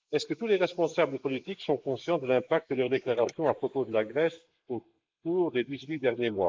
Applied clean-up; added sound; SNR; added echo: neural mask model Resemble Enhance denoiser.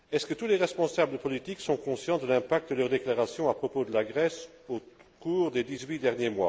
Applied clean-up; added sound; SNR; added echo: none; none; none; none.